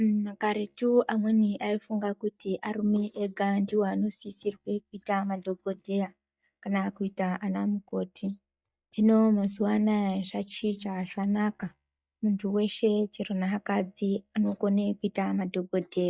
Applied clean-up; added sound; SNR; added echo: neural mask model DeepFilterNet 3.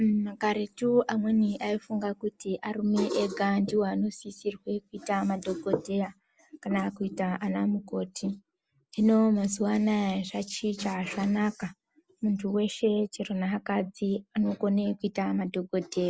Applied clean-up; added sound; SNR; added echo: none; none; none; none.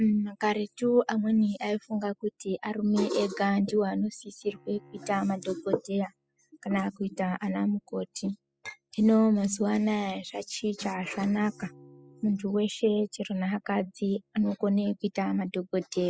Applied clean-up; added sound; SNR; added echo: classical method spectral subtraction.